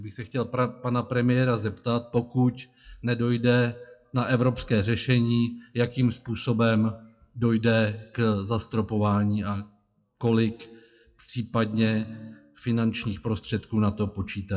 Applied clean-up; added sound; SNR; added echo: classical method WPE with log-MMSE.